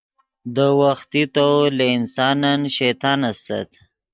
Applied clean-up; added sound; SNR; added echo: neural mask model DeepFilterNet 3.